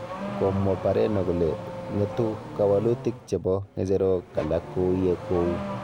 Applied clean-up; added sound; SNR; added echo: none; Accelerating, revving, vroom / Car; 9 dB; none.